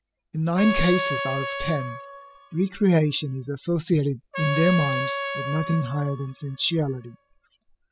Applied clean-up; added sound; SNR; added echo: classical method spectral subtraction.